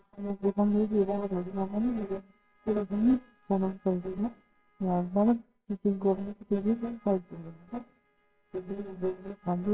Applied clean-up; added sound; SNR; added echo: neural separator model SepFormer WHAMR!.